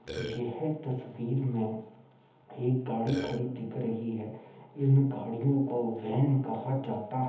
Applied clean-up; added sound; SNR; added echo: none; Burping, eructation; 7 dB; reverberation time 1.3 s.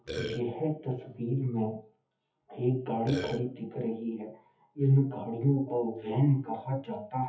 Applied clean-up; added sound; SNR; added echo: classical method WPE with log-MMSE.